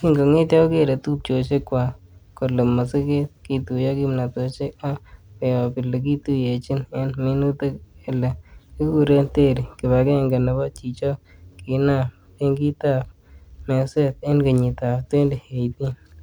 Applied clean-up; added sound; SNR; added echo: none; none; none; none.